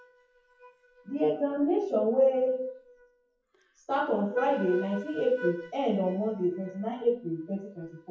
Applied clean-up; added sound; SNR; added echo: classical method WPE with log-MMSE.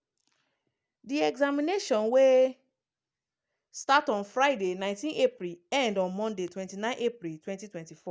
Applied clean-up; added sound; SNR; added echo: none; none; none; none.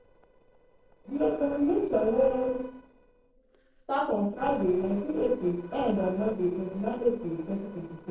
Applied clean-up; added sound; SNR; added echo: neural separator model SepFormer DNS4.